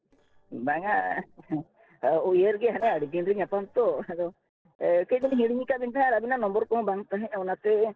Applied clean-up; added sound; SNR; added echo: neural separator model SepFormer DNS4.